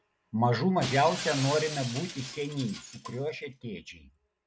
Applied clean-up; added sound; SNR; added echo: none; Shatter; 11 dB; none.